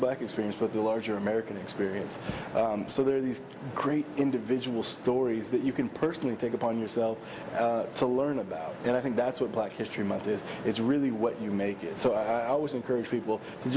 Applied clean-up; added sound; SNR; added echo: none; none; none; none.